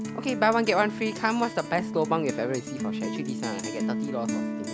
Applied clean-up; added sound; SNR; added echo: none; Guitar; 4 dB; none.